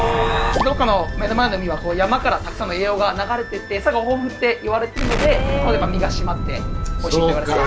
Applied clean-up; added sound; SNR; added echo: none; Explosion; 4 dB; none.